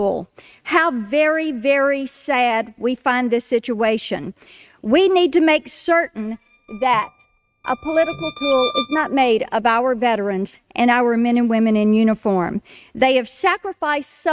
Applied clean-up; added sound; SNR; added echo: neural mask model RNNoise.